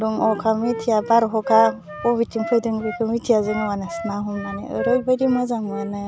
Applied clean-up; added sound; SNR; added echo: none; Wind instrument, woodwind instrument; 11 dB; none.